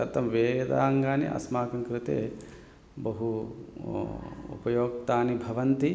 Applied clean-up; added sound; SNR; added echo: none; none; none; none.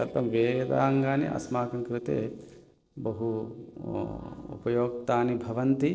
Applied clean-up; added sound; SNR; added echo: neural separator model SepFormer DNS4.